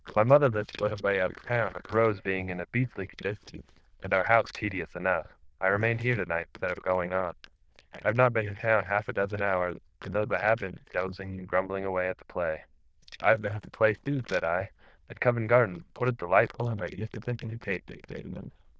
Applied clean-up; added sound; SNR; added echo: neural diffusion model UNIVERSE++.